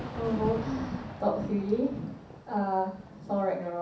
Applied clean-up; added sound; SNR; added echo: none; Thunder / Rain; 8 dB; reverberation time 0.7 s.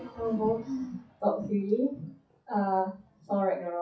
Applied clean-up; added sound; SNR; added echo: classical method WPE with log-MMSE.